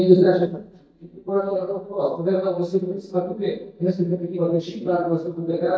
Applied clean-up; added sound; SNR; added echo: neural mask model DeepFilterNet 3.